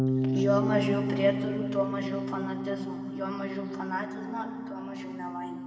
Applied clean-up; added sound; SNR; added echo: none; Bass guitar; 0 dB; reverberation time 2.4 s.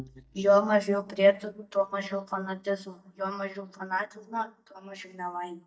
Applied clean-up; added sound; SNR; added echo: neural mask model DeepFilterNet 3.